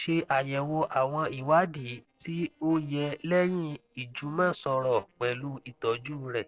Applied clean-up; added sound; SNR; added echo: neural separator model SepFormer DNS4.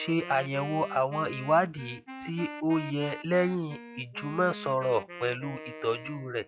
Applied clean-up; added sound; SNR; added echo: classical method log-MMSE.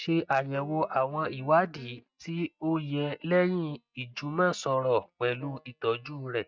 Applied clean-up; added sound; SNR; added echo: neural mask model DeepFilterNet 3.